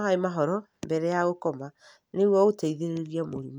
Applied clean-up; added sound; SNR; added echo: none; none; none; none.